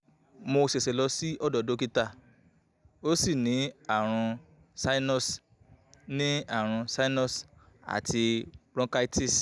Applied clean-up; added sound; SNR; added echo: none; none; none; none.